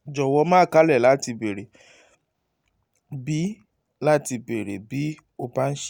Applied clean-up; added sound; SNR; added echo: none; none; none; none.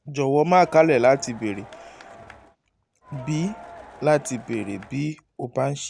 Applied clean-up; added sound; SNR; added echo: none; Crowd; 19 dB; none.